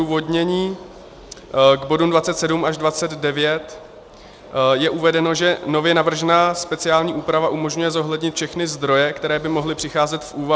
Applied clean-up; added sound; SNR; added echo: none; none; none; none.